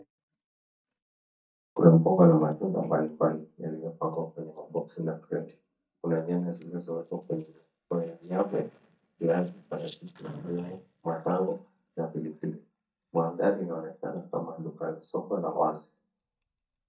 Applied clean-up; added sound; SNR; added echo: neural mask model DeepFilterNet 3.